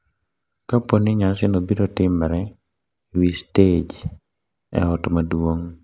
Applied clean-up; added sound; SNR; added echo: none; none; none; none.